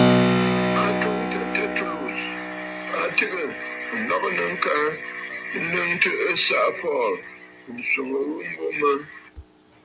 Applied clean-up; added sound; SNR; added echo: none; Keyboard (musical); 2 dB; none.